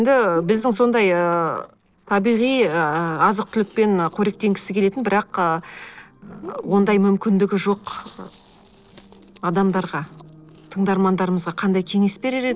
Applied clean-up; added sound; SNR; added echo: neural separator model SepFormer DNS4.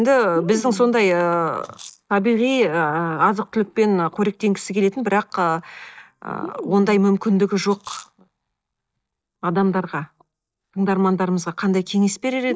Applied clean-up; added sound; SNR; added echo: neural mask model DeepFilterNet 3.